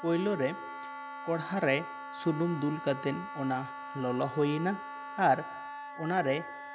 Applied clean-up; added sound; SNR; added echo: none; Wind instrument, woodwind instrument; 10 dB; none.